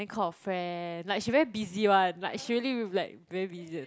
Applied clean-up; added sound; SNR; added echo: none; none; none; none.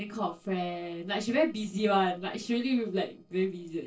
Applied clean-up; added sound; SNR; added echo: neural separator model SepFormer DNS4.